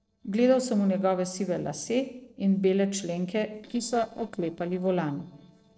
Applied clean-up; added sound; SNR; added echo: neural separator model SepFormer DNS4.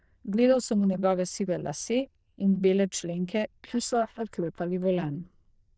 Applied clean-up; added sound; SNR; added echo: neural diffusion model UNIVERSE++.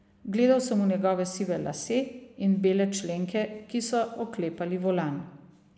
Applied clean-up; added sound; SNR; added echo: none; none; none; none.